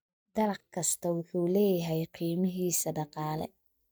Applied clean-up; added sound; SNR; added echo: neural mask model DeepFilterNet 3.